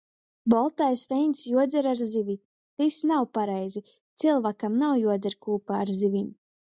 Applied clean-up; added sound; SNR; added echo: none; none; none; none.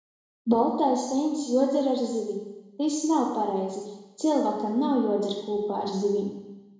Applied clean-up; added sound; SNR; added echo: none; none; none; reverberation time 1.0 s.